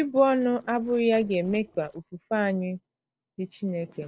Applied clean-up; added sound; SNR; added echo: neural separator model SepFormer DNS4.